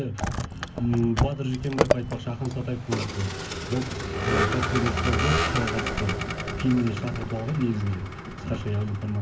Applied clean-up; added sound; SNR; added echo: none; Vehicle; 1 dB; reverberation time 0.3 s.